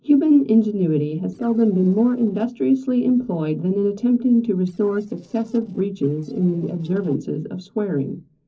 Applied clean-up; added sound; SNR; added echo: neural separator model SepFormer DNS4.